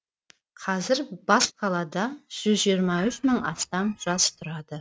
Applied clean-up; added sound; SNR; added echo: neural mask model RNNoise.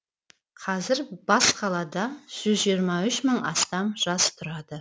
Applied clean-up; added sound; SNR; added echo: none; none; none; none.